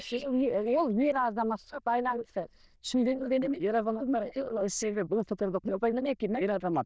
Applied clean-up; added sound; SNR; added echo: neural diffusion model UNIVERSE++.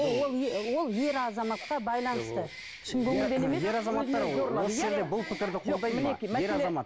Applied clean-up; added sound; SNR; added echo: none; Bird; 16 dB; none.